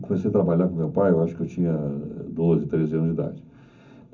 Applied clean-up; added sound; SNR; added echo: none; none; none; reverberation time 0.3 s.